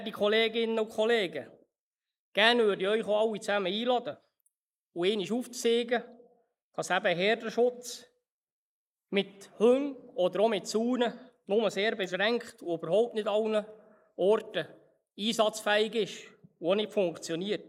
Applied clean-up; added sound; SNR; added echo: neural mask model Resemble Enhance denoiser.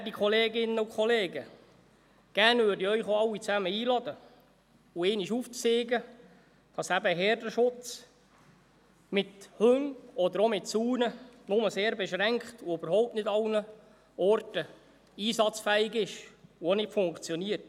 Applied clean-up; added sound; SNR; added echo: none; none; none; none.